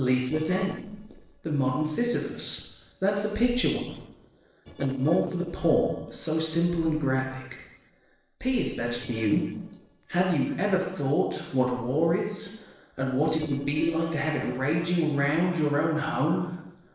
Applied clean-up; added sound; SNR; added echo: neural separator model SepFormer DNS4.